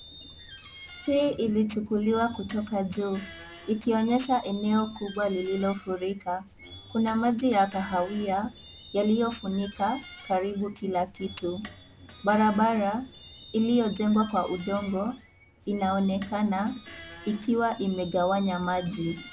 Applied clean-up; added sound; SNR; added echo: none; Squeak; 17 dB; none.